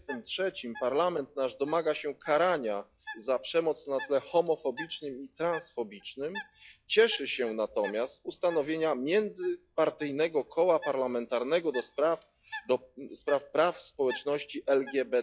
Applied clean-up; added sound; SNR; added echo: classical method log-MMSE.